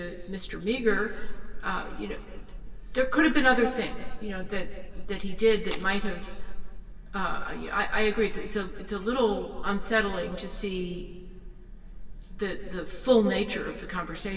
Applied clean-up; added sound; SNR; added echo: none; Tools; 14 dB; reverberation time 1.9 s.